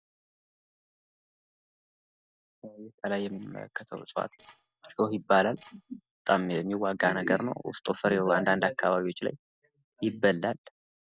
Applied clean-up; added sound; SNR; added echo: neural separator model SepFormer DNS4.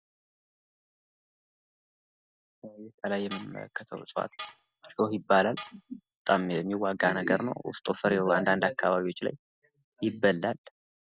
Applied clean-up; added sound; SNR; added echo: none; Tools; 15 dB; none.